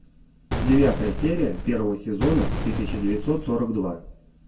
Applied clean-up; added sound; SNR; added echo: none; Boom; 4 dB; reverberation time 0.2 s.